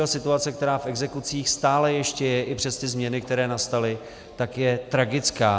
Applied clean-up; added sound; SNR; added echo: none; none; none; none.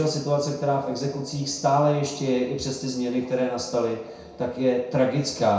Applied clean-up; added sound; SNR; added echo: none; none; none; reverberation time 0.6 s.